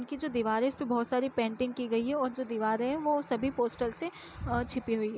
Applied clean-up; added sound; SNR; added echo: none; none; none; none.